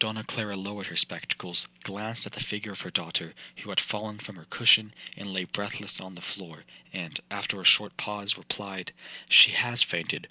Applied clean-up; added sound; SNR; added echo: none; none; none; none.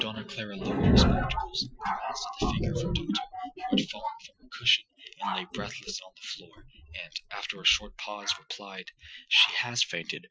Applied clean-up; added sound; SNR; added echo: classical method Wiener filter.